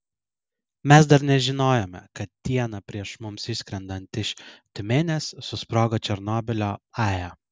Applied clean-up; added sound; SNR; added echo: none; none; none; none.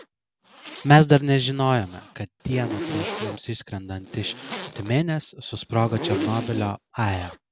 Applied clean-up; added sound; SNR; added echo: none; Zipper (clothing); 10 dB; none.